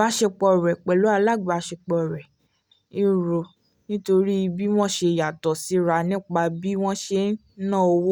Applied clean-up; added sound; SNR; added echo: none; none; none; none.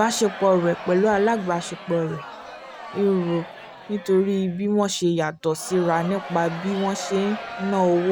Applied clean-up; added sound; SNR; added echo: none; Crowd; 14 dB; none.